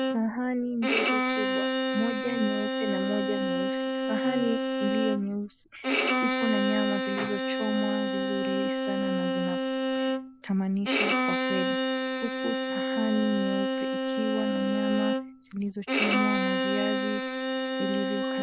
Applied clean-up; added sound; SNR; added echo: none; Bowed string instrument; -3 dB; none.